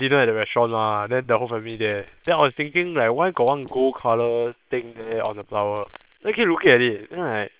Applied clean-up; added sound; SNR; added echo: neural separator model SepFormer WHAM!.